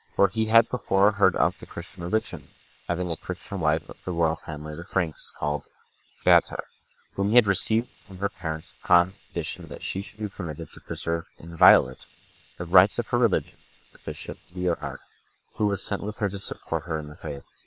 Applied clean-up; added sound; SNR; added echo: neural separator model SepFormer WHAM!.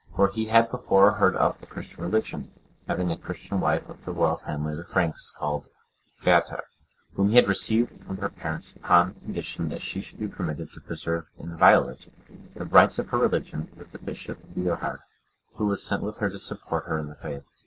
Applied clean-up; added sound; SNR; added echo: neural separator model SepFormer DNS4.